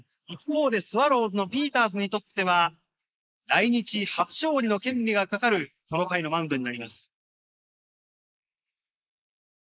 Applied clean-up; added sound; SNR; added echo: neural mask model Resemble Enhance denoiser.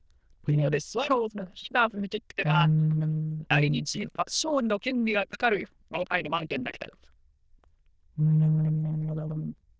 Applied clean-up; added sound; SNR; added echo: neural diffusion model UNIVERSE++.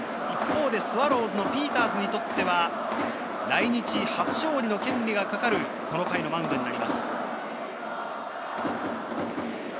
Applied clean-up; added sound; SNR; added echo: none; none; none; none.